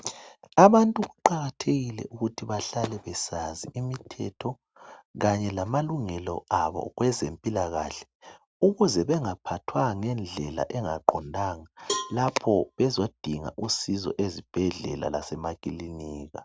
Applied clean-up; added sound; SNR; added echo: none; Cowbell; 11 dB; none.